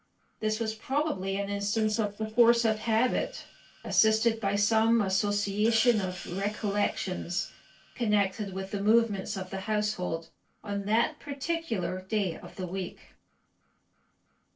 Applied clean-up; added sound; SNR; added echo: neural separator model SepFormer DNS4.